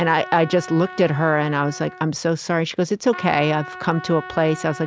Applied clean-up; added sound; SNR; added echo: none; Trumpet; 15 dB; none.